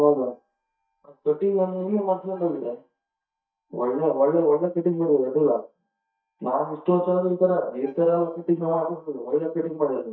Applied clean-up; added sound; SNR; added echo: neural mask model DeepFilterNet 3.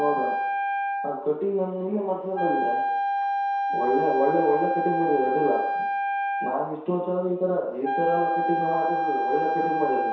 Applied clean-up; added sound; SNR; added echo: none; Wind instrument, woodwind instrument; 0 dB; reverberation time 0.7 s.